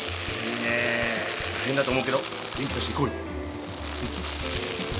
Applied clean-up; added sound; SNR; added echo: none; Domestic sounds, home sounds; 4 dB; none.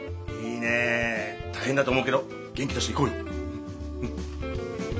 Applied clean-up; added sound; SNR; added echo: none; none; none; none.